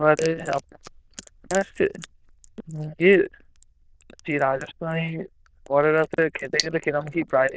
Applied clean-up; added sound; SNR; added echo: neural diffusion model UNIVERSE++.